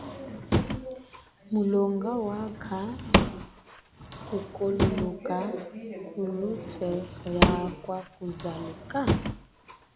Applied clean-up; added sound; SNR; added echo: none; Drawer open or close / Wood; -1 dB; none.